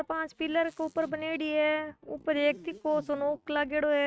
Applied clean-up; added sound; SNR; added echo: neural mask model RNNoise.